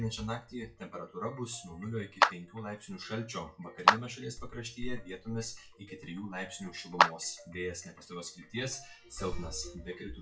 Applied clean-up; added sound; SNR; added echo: classical method WPE with log-MMSE.